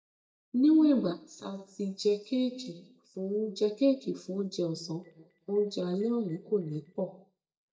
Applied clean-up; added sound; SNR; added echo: neural mask model DeepFilterNet 3.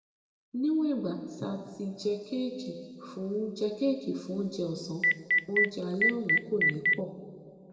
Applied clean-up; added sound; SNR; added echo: none; Telephone; -5 dB; reverberation time 1.9 s.